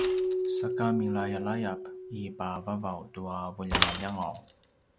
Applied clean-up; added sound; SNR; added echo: none; Keyboard (musical) + Mechanisms / Bicycle; -2 dB; none.